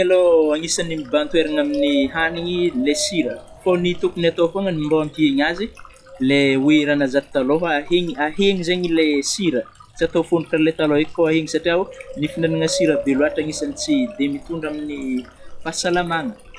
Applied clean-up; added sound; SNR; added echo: classical method log-MMSE.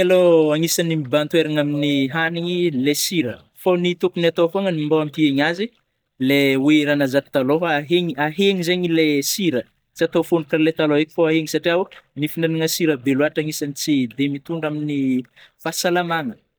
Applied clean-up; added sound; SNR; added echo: neural mask model DeepFilterNet 3.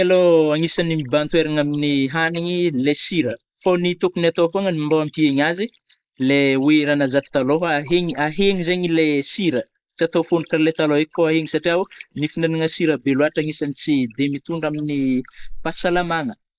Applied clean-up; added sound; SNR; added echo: neural mask model Resemble Enhance denoiser.